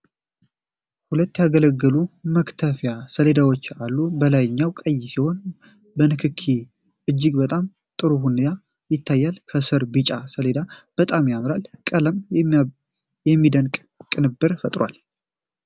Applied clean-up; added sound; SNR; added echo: none; none; none; none.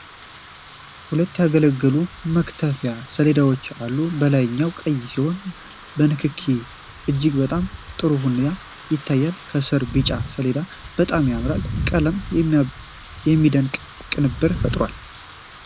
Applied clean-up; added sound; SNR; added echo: none; Wind / Rain; 12 dB; none.